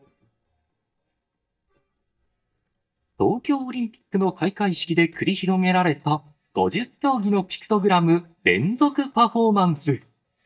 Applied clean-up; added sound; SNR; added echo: neural mask model DeepFilterNet 3.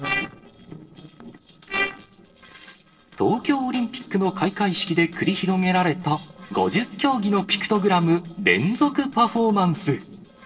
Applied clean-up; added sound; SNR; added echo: neural separator model SepFormer DNS4.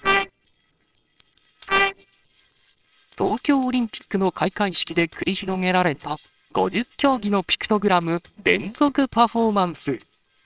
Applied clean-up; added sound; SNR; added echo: neural separator model SepFormer WHAMR!.